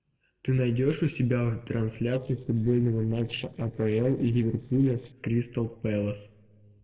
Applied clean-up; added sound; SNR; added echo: neural separator model SepFormer DNS4.